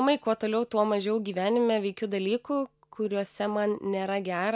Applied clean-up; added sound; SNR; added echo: none; none; none; none.